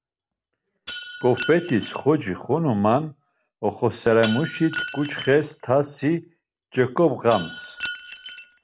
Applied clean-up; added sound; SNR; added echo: none; Shatter; 14 dB; none.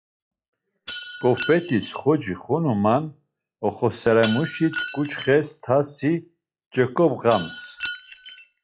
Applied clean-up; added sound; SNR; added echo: classical method log-MMSE.